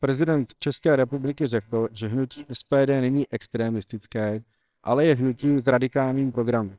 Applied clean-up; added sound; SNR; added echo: neural separator model SepFormer WHAMR!.